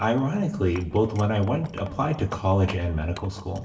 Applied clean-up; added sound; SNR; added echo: none; Wood; 20 dB; reverberation time 0.7 s.